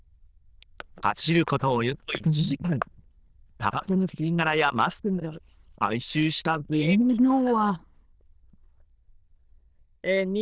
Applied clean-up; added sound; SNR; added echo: neural diffusion model UNIVERSE++.